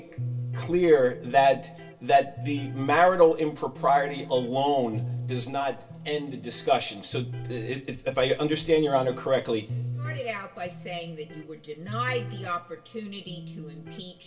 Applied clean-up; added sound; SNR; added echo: none; Electric guitar; 12 dB; reverberation time 0.2 s.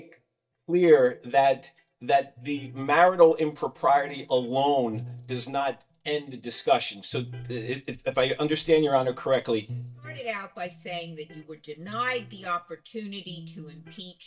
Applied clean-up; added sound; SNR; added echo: neural mask model DeepFilterNet 3.